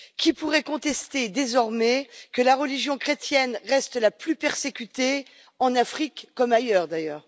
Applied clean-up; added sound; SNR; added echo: none; none; none; none.